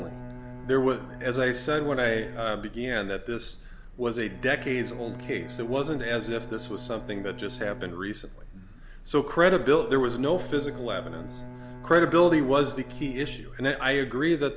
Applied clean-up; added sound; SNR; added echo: none; Bowed string instrument; 16 dB; none.